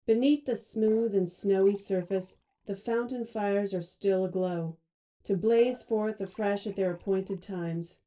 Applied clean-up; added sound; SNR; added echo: neural separator model SepFormer DNS4.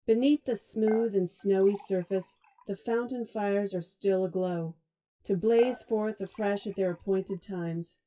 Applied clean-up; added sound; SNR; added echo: classical method WPE with log-MMSE.